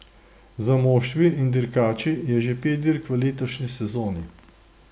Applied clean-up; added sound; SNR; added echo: none; none; none; none.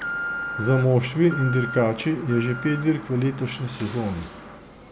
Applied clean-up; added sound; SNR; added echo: none; Alarm; 10 dB; none.